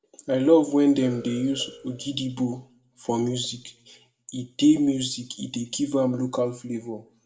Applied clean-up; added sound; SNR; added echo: none; Alarm; 20 dB; reverberation time 0.4 s.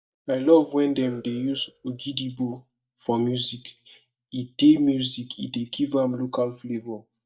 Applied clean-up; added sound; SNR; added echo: neural mask model DeepFilterNet 3.